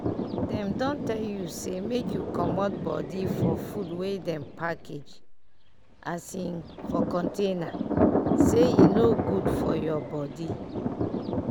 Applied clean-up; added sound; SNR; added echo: none; Thunder; -3 dB; none.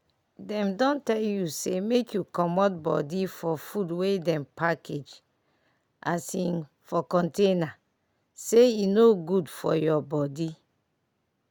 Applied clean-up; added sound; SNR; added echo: none; none; none; none.